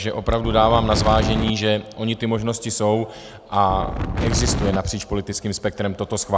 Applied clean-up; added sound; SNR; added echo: none; Wind; 1 dB; none.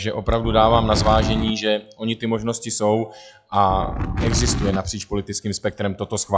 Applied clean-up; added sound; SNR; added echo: classical method log-MMSE.